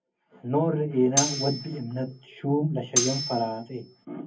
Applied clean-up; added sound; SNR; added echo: none; Cutlery, silverware; 2 dB; reverberation time 0.3 s.